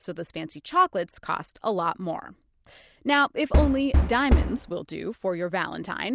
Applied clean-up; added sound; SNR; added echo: none; Knock; -5 dB; none.